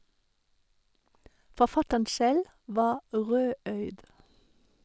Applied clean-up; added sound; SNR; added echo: none; none; none; none.